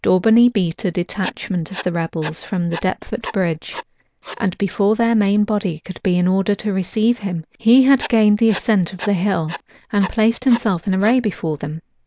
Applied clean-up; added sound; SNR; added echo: none; Writing; 16 dB; none.